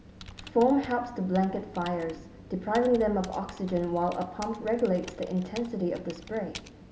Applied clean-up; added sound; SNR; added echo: none; Typing; 19 dB; none.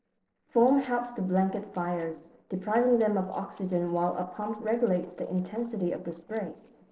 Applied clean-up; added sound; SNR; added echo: neural separator model SepFormer DNS4.